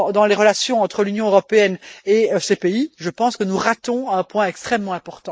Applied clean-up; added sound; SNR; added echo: neural mask model Resemble Enhance denoiser.